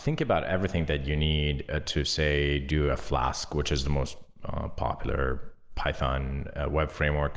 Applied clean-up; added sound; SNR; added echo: none; none; none; none.